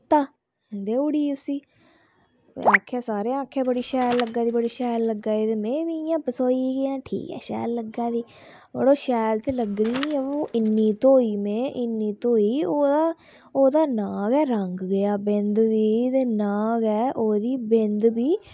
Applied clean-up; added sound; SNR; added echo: none; Bicycle; 19 dB; none.